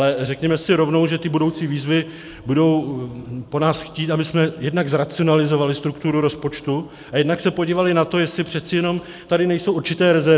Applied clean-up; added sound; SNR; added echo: none; none; none; none.